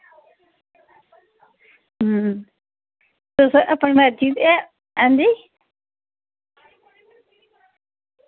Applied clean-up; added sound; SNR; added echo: none; none; none; none.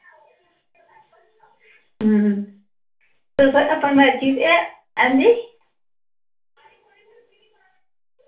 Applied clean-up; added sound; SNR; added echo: none; none; none; reverberation time 0.3 s.